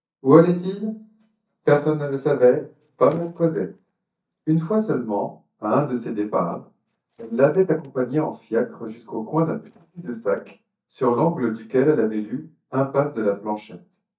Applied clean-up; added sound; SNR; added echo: neural mask model DeepFilterNet 3.